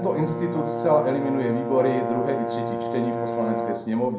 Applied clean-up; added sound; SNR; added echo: none; Brass instrument; 3 dB; reverberation time 0.6 s.